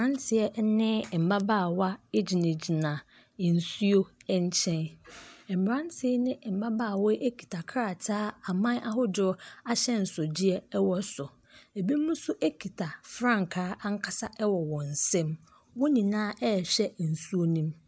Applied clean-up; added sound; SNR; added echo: none; none; none; none.